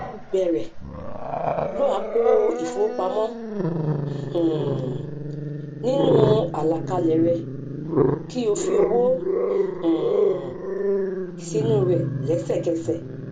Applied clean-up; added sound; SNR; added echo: none; Growling; 0 dB; none.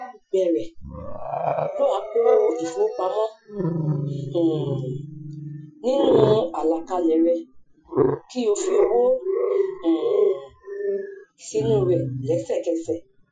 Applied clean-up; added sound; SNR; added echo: classical method Wiener filter.